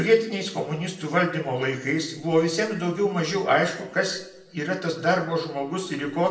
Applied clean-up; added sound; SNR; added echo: none; none; none; reverberation time 0.6 s.